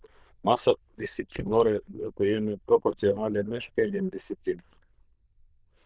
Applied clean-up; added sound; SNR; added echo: neural diffusion model UNIVERSE++.